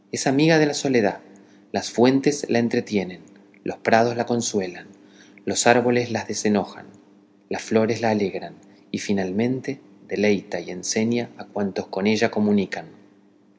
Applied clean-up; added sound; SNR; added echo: none; none; none; none.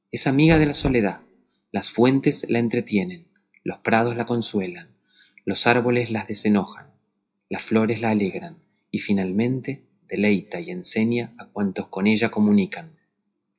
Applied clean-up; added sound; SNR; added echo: classical method WPE with log-MMSE.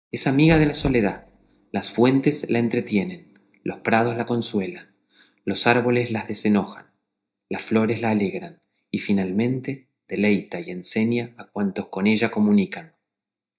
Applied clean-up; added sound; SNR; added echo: neural mask model DeepFilterNet 3.